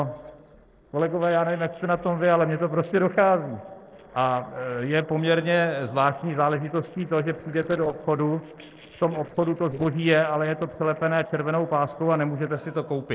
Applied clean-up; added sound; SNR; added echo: neural separator model SepFormer DNS4.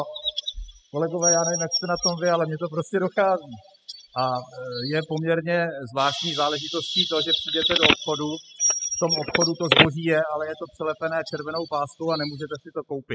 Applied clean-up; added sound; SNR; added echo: classical method spectral subtraction.